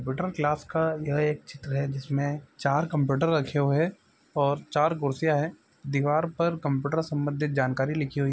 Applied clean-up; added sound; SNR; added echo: none; none; none; none.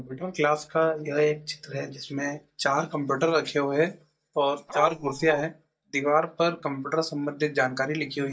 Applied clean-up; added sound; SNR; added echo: neural mask model DeepFilterNet 3.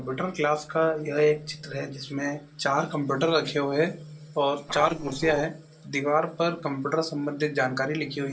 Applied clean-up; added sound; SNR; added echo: neural separator model SepFormer DNS4.